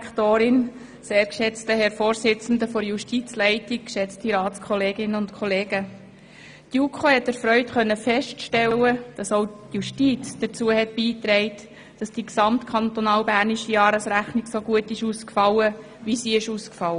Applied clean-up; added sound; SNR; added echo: none; none; none; none.